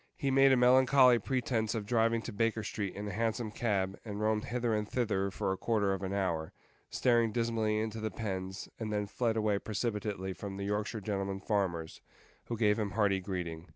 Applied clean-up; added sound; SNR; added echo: none; none; none; none.